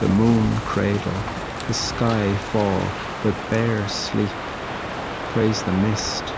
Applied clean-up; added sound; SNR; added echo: none; Crow; 6 dB; none.